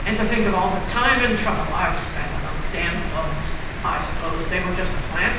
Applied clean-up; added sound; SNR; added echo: none; Rain; 1 dB; reverberation time 0.9 s.